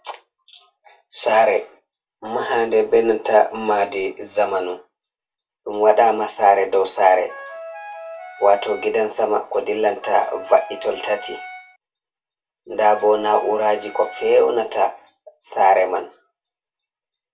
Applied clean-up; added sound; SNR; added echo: none; Wind instrument, woodwind instrument; 15 dB; reverberation time 0.2 s.